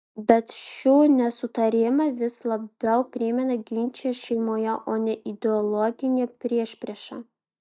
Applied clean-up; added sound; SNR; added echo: neural mask model DeepFilterNet 3.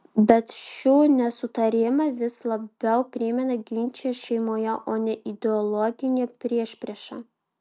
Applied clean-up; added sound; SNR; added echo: none; none; none; none.